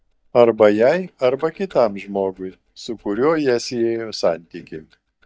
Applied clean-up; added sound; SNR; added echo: neural mask model DeepFilterNet 3.